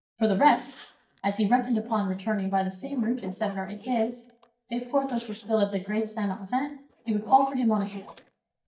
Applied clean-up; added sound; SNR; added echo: neural mask model DeepFilterNet 3.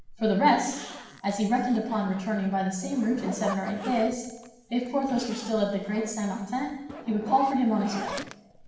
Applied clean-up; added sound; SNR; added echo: none; Zipper (clothing); 13 dB; reverberation time 1.0 s.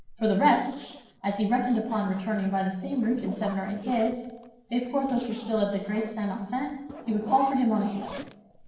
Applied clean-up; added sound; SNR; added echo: neural separator model SepFormer DNS4.